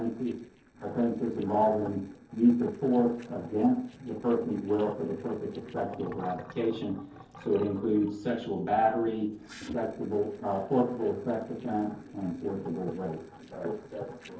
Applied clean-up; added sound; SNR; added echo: neural separator model SepFormer DNS4.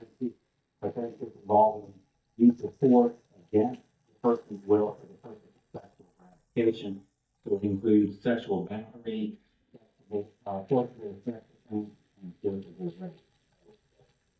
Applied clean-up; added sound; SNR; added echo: neural mask model DeepFilterNet 3.